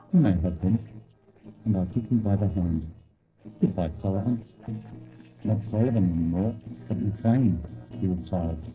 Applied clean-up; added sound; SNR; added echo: neural separator model SepFormer DNS4.